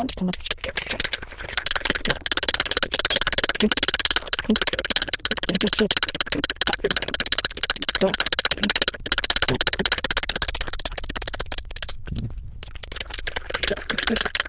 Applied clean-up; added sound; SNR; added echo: neural diffusion model UNIVERSE++.